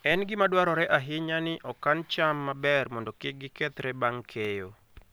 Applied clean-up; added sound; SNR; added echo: none; none; none; none.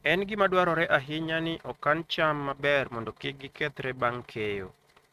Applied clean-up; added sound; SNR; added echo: neural mask model RNNoise.